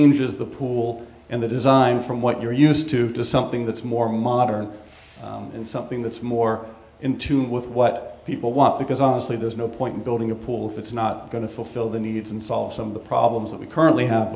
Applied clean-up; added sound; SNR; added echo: none; none; none; none.